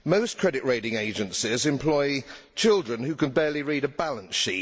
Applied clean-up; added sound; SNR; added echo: none; none; none; none.